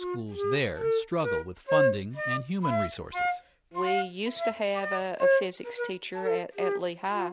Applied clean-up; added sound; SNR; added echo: none; Wind instrument, woodwind instrument; -2 dB; none.